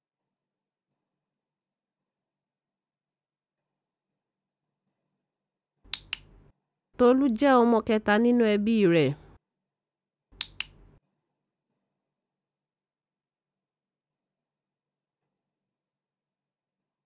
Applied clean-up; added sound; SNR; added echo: none; none; none; none.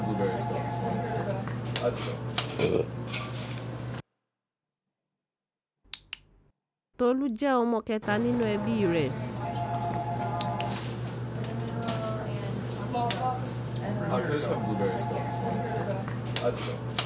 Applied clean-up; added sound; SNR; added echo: none; Burping, eructation; -4 dB; none.